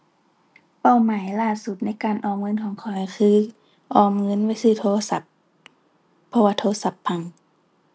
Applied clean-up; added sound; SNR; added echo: none; none; none; none.